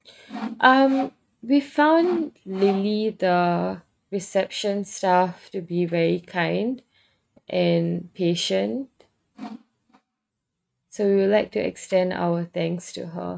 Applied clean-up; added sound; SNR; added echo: neural mask model RNNoise.